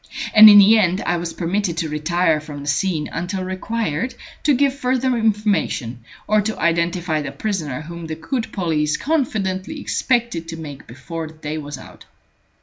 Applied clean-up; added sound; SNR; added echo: none; none; none; none.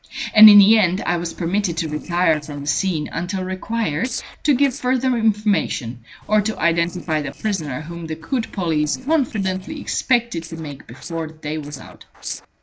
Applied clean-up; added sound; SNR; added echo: neural separator model SepFormer DNS4.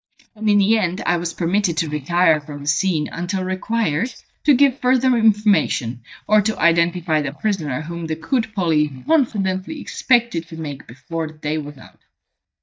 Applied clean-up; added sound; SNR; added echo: neural mask model DeepFilterNet 3.